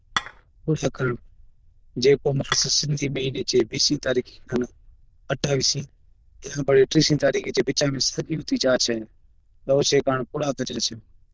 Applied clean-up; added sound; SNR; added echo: neural diffusion model UNIVERSE++.